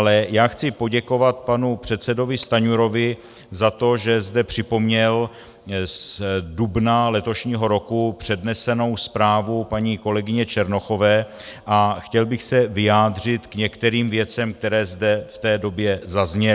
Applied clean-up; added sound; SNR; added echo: none; none; none; none.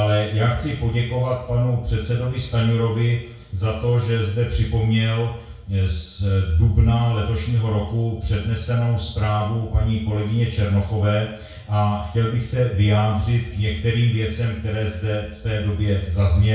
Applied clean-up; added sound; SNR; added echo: none; none; none; reverberation time 0.6 s.